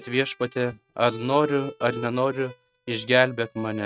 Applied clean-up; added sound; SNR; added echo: neural mask model RNNoise.